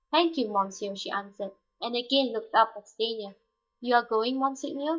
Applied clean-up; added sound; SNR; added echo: neural mask model DeepFilterNet 3.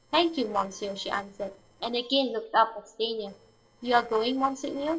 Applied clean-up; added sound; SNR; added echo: neural separator model SepFormer DNS4.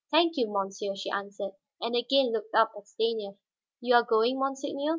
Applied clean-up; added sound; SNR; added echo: none; none; none; none.